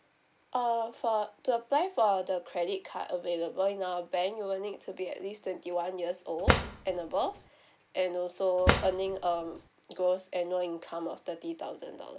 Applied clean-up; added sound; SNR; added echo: none; Drawer open or close; -1 dB; none.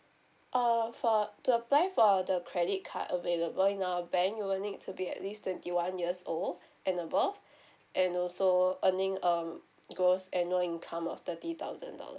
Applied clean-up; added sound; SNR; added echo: none; none; none; none.